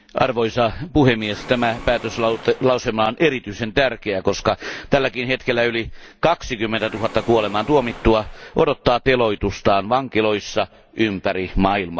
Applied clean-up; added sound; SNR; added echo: none; Mechanisms; 19 dB; none.